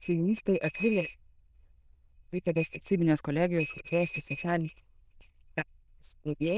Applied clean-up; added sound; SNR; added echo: neural diffusion model UNIVERSE++.